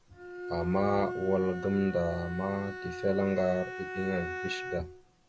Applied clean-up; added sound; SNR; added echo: none; Bowed string instrument; 8 dB; none.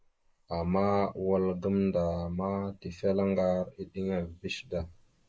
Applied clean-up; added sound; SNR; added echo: neural mask model Resemble Enhance denoiser.